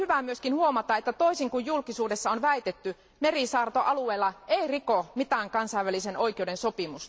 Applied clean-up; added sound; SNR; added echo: none; none; none; none.